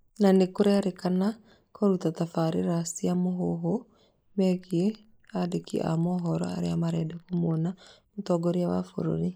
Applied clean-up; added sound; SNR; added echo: neural mask model Resemble Enhance denoiser.